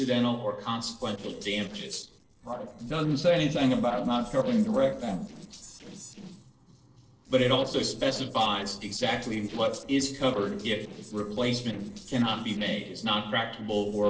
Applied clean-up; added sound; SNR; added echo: neural separator model SepFormer DNS4.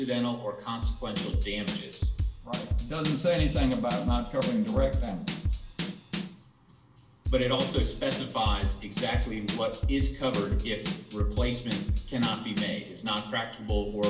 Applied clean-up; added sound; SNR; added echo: none; Drum / Drum kit; 1 dB; reverberation time 0.7 s.